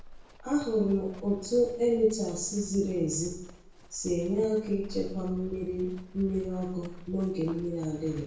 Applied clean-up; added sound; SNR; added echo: none; Livestock, farm animals, working animals; 17 dB; reverberation time 0.6 s.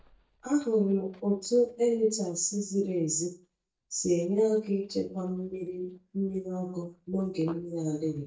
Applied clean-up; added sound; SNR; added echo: neural mask model DeepFilterNet 3.